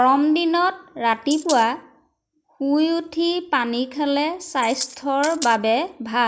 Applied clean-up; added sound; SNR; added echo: neural mask model Resemble Enhance denoiser.